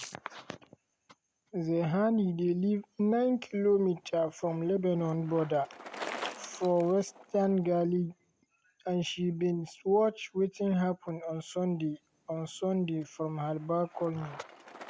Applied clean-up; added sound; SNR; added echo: none; Bicycle; 19 dB; none.